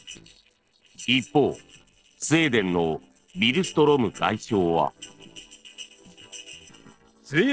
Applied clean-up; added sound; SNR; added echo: neural separator model SepFormer DNS4.